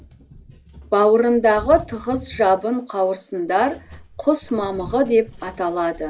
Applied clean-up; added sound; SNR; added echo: none; Cat; 20 dB; none.